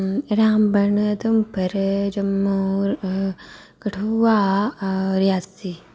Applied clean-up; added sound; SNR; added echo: none; none; none; none.